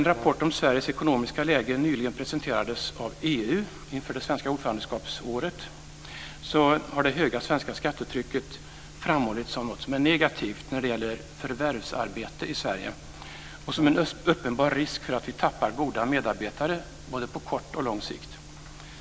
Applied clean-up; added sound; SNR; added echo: none; Brass instrument; 19 dB; none.